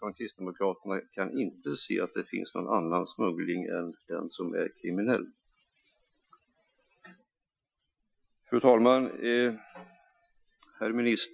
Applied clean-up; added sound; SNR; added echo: classical method Wiener filter.